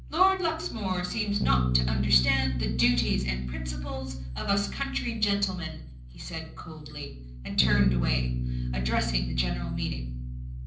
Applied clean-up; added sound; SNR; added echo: none; Bass guitar; 1 dB; reverberation time 0.6 s.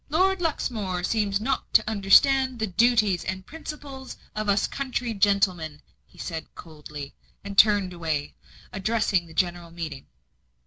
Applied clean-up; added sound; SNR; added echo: none; none; none; none.